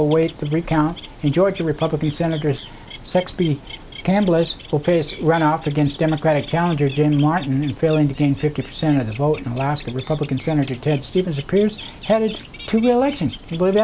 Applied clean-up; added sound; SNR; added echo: none; Bird; 20 dB; none.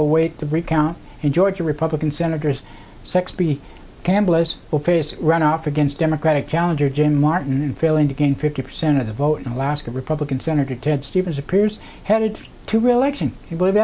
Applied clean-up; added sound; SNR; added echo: none; none; none; none.